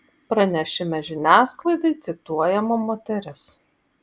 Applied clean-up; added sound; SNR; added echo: none; none; none; none.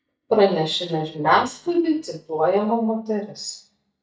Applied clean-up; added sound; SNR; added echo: neural mask model DeepFilterNet 3.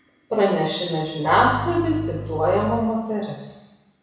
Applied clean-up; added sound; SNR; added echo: none; Bowed string instrument; 9 dB; reverberation time 1.0 s.